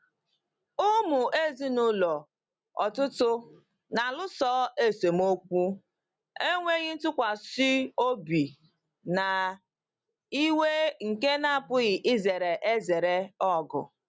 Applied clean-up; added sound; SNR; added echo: none; none; none; none.